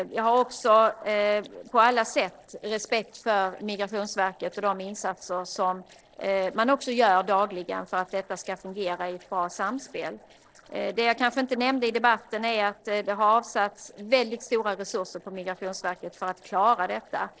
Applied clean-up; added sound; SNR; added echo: neural separator model SepFormer DNS4.